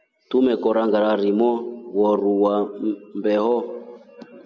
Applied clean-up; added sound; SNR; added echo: none; none; none; none.